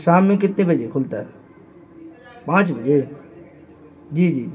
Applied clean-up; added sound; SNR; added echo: none; none; none; reverberation time 0.3 s.